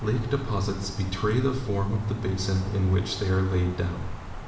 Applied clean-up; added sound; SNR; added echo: none; Wind; 10 dB; reverberation time 1.1 s.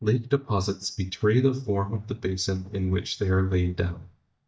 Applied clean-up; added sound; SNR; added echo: neural mask model DeepFilterNet 3.